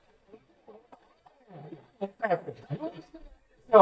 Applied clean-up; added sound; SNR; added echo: neural mask model DeepFilterNet 3.